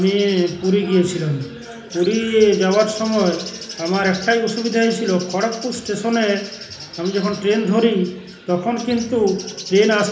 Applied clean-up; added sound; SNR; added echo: none; Bird; 16 dB; reverberation time 1.0 s.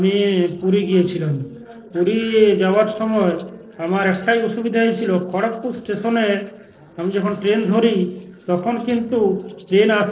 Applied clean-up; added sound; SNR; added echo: neural separator model SepFormer DNS4.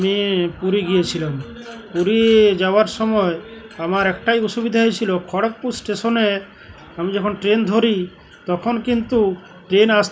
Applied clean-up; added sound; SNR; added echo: none; none; none; none.